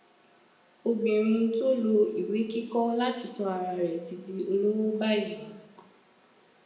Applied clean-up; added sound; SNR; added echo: none; none; none; reverberation time 1.1 s.